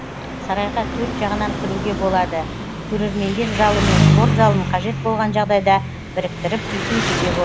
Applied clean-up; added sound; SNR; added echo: none; Engine; 0 dB; none.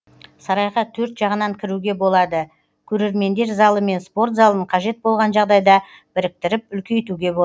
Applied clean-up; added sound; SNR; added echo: none; none; none; none.